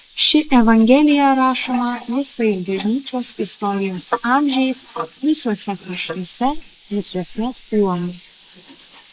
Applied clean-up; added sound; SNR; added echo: neural mask model Resemble Enhance denoiser.